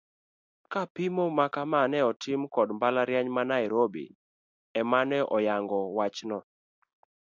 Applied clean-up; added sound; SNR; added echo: none; none; none; none.